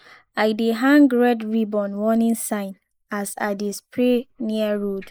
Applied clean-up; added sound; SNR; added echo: neural mask model Resemble Enhance denoiser.